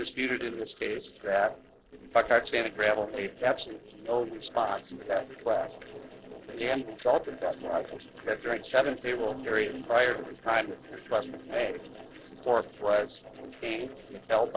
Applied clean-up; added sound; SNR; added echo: neural separator model SepFormer DNS4.